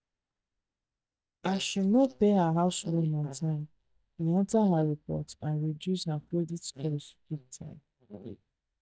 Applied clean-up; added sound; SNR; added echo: neural mask model DeepFilterNet 3.